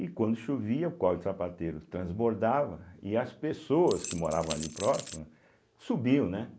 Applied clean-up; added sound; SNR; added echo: none; Rattle / Keys jangling; 10 dB; none.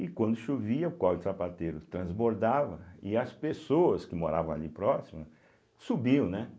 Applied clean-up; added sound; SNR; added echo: none; none; none; none.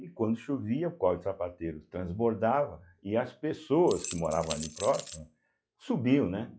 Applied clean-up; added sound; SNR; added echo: classical method log-MMSE.